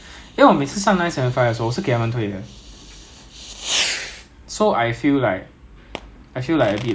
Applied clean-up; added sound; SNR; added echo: none; Fireworks; 12 dB; none.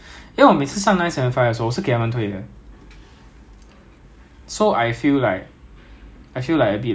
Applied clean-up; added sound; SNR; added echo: none; none; none; none.